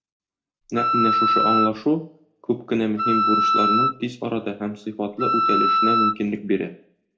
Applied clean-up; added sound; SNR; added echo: none; Wind instrument, woodwind instrument; -5 dB; reverberation time 0.3 s.